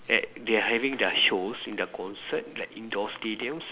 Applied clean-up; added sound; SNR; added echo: none; none; none; none.